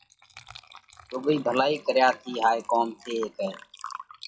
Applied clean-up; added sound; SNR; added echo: classical method WPE with log-MMSE.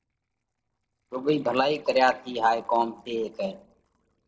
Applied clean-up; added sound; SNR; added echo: neural separator model SepFormer DNS4.